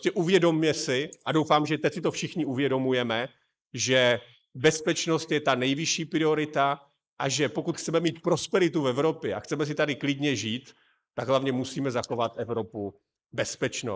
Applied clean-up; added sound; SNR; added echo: neural mask model Resemble Enhance denoiser.